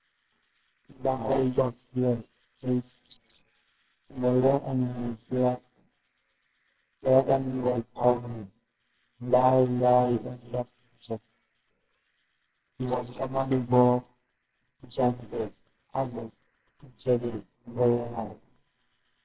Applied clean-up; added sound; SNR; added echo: neural separator model SepFormer WHAMR!.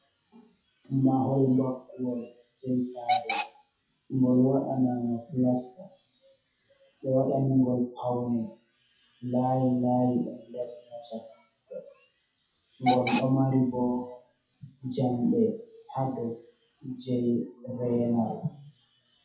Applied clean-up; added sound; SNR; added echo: classical method WPE with log-MMSE.